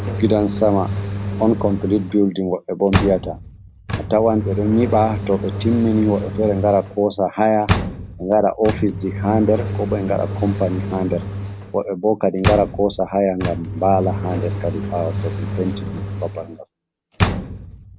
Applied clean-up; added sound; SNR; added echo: none; Engine; 5 dB; none.